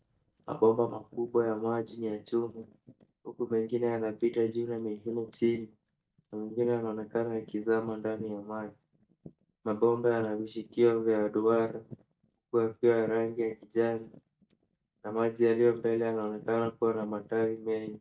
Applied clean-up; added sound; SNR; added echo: neural mask model DeepFilterNet 3.